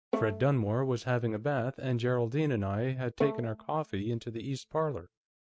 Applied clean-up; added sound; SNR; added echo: neural mask model RNNoise.